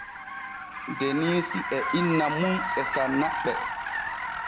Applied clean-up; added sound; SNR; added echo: none; Car; 2 dB; none.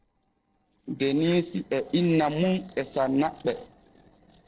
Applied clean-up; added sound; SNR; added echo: neural separator model SepFormer DNS4.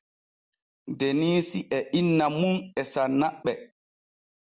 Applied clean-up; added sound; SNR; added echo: none; none; none; none.